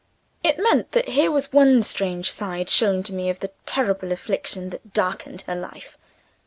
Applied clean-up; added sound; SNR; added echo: none; none; none; none.